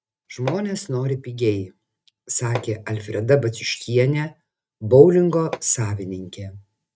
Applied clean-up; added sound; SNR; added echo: neural mask model RNNoise.